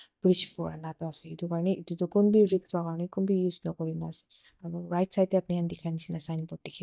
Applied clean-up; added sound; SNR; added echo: neural mask model DeepFilterNet 3.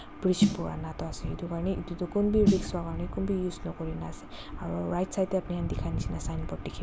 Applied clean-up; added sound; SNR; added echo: none; Snare drum; 2 dB; none.